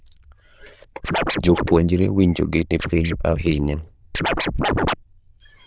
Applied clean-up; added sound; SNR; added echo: neural diffusion model UNIVERSE++.